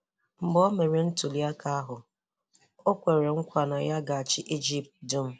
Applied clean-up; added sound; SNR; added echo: none; none; none; none.